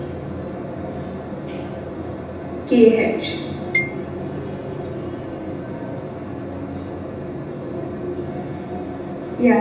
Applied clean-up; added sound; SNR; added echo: none; Marimba, xylophone; 6 dB; reverberation time 0.9 s.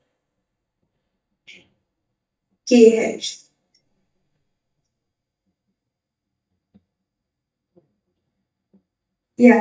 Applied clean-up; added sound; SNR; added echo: neural mask model DeepFilterNet 3.